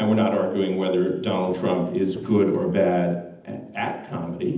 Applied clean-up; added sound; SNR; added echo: none; Walk, footsteps; 18 dB; reverberation time 0.8 s.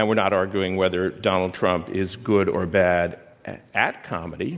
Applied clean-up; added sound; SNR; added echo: none; none; none; none.